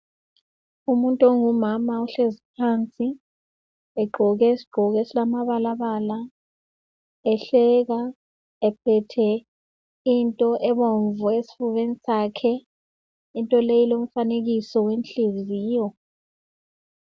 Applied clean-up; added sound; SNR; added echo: none; none; none; none.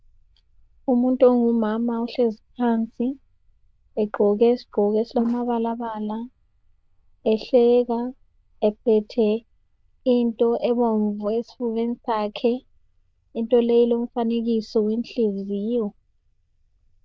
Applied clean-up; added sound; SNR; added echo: neural diffusion model UNIVERSE++.